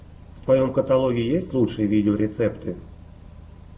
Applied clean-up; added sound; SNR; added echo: none; none; none; none.